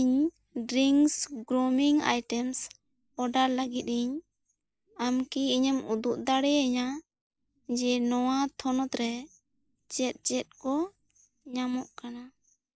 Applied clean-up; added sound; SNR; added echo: neural mask model Resemble Enhance denoiser.